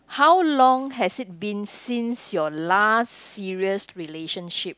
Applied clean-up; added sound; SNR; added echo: none; none; none; none.